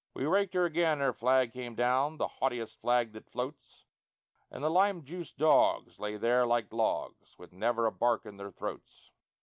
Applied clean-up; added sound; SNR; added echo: none; none; none; none.